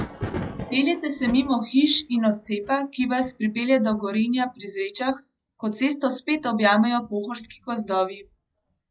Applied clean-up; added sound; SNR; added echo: classical method log-MMSE.